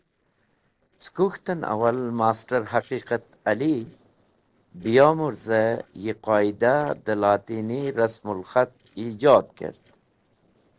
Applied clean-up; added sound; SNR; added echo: neural separator model SepFormer DNS4.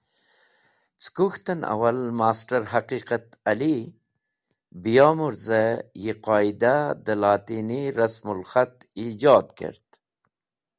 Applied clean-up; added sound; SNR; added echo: none; none; none; none.